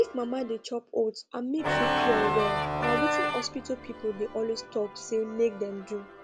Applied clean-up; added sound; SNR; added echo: none; Organ; 1 dB; none.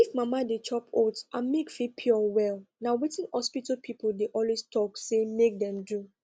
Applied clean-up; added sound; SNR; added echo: none; none; none; none.